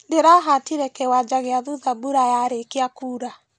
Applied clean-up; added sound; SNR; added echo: none; none; none; none.